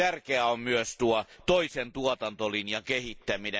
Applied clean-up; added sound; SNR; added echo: none; none; none; none.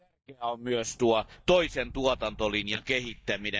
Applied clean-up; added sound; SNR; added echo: neural mask model DeepFilterNet 3.